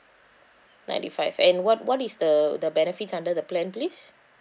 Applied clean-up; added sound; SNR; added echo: none; none; none; none.